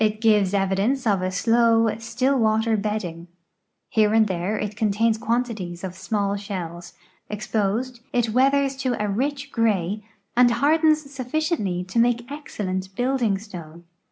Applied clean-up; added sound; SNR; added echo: none; none; none; none.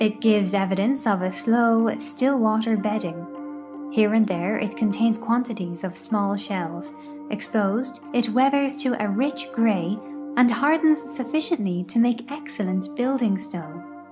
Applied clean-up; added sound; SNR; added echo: none; Piano; 14 dB; none.